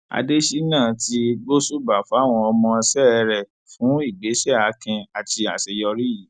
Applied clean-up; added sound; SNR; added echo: none; none; none; none.